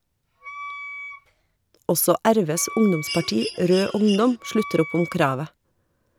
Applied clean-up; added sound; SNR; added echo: none; Mechanisms + Wind instrument, woodwind instrument; 13 dB; none.